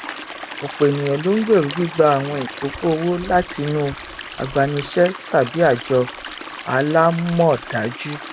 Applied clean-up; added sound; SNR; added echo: none; Stream; 13 dB; none.